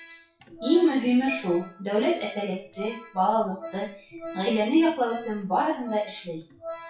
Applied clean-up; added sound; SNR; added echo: classical method WPE with log-MMSE.